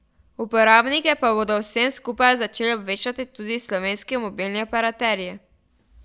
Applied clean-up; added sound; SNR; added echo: none; none; none; none.